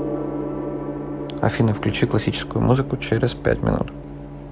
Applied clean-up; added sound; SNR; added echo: none; Gong; 7 dB; none.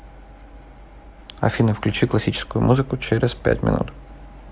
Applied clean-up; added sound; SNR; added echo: none; none; none; none.